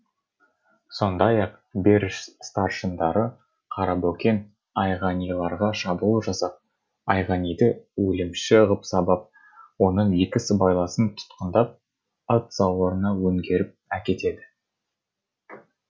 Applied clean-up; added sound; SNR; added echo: none; none; none; none.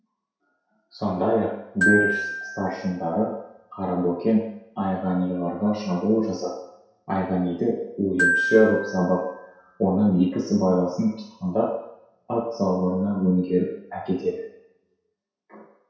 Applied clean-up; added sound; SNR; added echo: none; Glockenspiel; 4 dB; reverberation time 0.7 s.